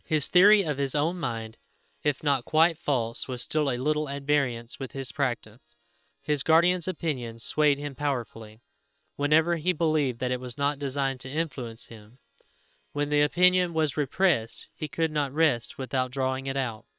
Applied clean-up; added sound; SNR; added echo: neural separator model SepFormer WHAM!.